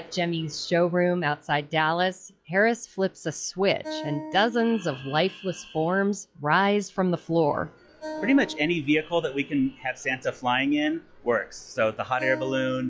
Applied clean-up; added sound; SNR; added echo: classical method log-MMSE.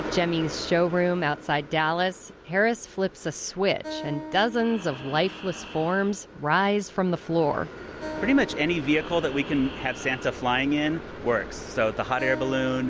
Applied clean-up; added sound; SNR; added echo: none; Acoustic guitar + Breathing; 16 dB; none.